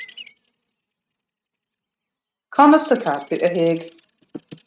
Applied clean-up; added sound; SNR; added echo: neural mask model RNNoise.